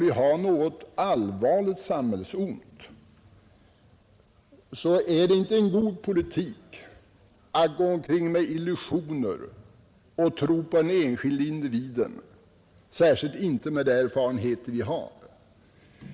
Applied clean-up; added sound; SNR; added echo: none; none; none; none.